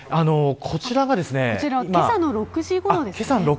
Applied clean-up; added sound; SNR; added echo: none; none; none; none.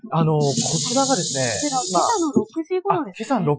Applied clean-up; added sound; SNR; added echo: classical method Wiener filter.